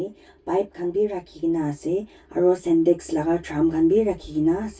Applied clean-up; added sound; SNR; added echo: none; none; none; reverberation time 0.1 s.